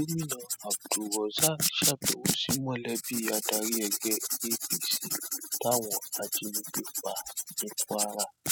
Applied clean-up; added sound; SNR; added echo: classical method spectral subtraction.